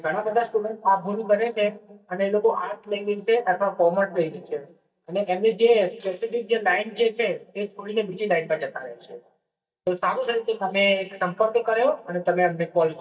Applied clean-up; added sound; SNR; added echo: neural mask model DeepFilterNet 3.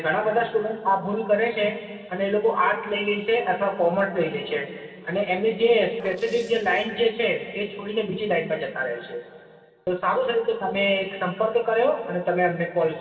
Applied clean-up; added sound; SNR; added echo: neural separator model SepFormer DNS4.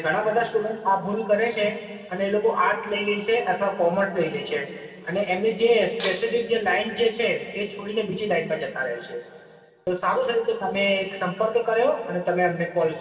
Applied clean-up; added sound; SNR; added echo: none; Shatter; 8 dB; reverberation time 2.4 s.